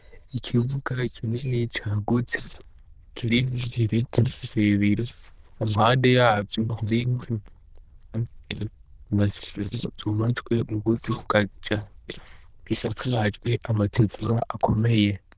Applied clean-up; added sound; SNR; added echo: neural diffusion model UNIVERSE++.